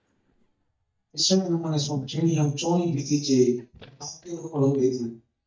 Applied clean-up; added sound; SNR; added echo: neural mask model DeepFilterNet 3.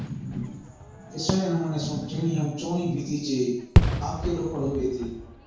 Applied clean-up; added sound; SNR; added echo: none; Fireworks; 0 dB; reverberation time 0.6 s.